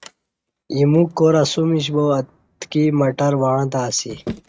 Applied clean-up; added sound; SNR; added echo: neural mask model RNNoise.